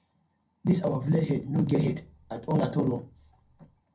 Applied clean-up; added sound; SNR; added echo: none; none; none; reverberation time 0.2 s.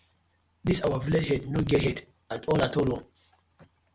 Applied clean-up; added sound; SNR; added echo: none; none; none; none.